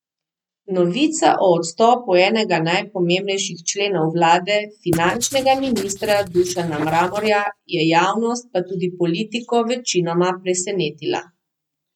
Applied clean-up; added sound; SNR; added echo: neural mask model RNNoise.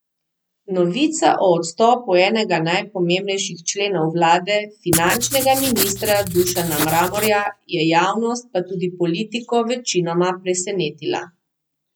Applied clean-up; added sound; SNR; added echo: none; Writing; 5 dB; none.